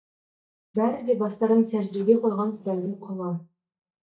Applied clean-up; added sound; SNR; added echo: neural mask model DeepFilterNet 3.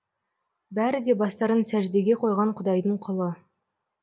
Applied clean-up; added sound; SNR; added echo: none; none; none; none.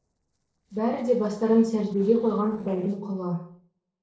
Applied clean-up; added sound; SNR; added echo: neural separator model SepFormer DNS4.